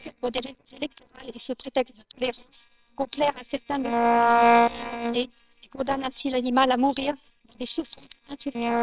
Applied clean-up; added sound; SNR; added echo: neural separator model SepFormer WHAMR!.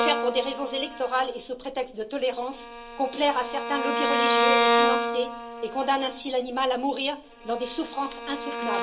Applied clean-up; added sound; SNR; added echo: none; Bowed string instrument; 0 dB; reverberation time 0.2 s.